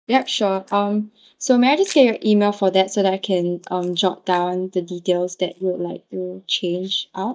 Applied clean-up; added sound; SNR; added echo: neural mask model DeepFilterNet 3.